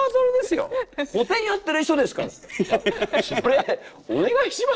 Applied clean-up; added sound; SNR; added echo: neural separator model SepFormer DNS4.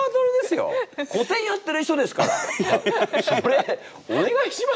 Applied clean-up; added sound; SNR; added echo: none; none; none; none.